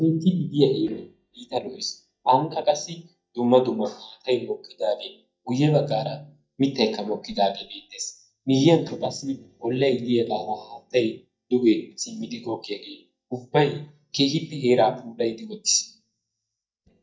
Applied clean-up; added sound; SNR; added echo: neural mask model DeepFilterNet 3.